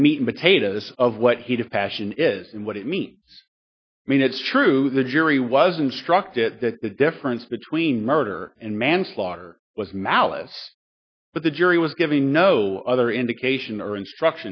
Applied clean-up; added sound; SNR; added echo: none; none; none; none.